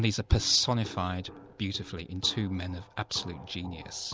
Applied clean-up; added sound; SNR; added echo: none; Walk, footsteps; 16 dB; none.